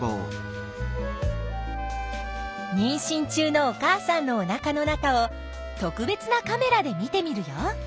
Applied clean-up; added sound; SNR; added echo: none; Trumpet; 19 dB; none.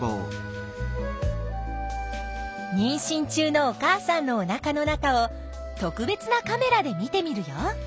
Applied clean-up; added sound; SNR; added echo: none; none; none; none.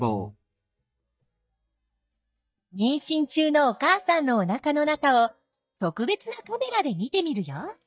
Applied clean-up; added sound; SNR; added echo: neural mask model DeepFilterNet 3.